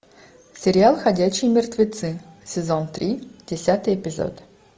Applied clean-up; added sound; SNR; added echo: none; none; none; none.